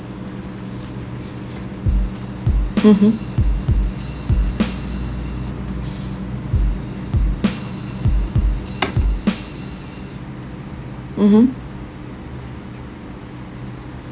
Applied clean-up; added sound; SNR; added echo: none; Drum kit; -2 dB; none.